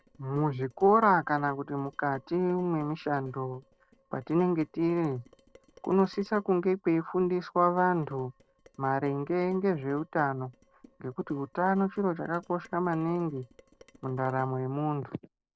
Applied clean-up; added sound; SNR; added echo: neural separator model SepFormer DNS4.